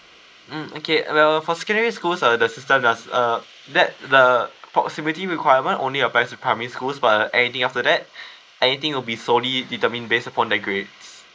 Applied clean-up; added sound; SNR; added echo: neural mask model Resemble Enhance denoiser.